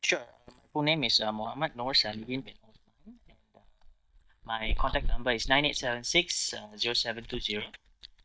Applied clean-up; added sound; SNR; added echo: neural mask model DeepFilterNet 3.